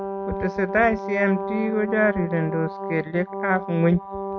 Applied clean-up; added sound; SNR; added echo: neural mask model RNNoise.